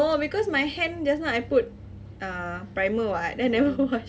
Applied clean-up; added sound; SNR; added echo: none; none; none; none.